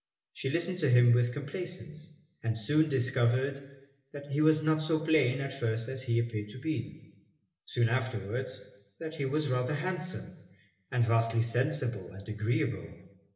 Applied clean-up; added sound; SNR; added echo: none; none; none; reverberation time 0.9 s.